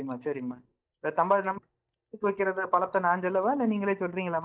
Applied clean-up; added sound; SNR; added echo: neural mask model DeepFilterNet 3.